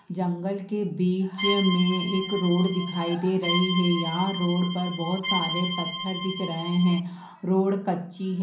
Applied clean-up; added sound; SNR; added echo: none; Accordion; 6 dB; reverberation time 0.6 s.